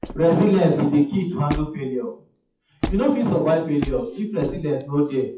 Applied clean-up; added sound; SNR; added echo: classical method WPE with log-MMSE.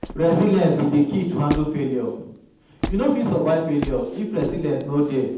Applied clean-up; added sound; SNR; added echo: none; Squeak; 12 dB; reverberation time 0.8 s.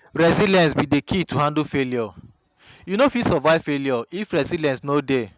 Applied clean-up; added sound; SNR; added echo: none; none; none; none.